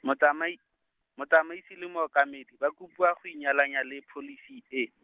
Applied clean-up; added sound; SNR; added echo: none; none; none; none.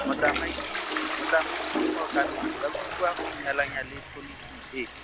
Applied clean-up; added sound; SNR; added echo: none; Toilet flush; 0 dB; none.